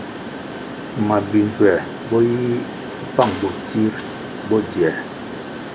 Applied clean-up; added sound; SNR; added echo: none; Mechanisms; 9 dB; none.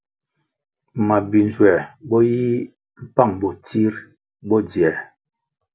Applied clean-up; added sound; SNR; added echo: none; none; none; none.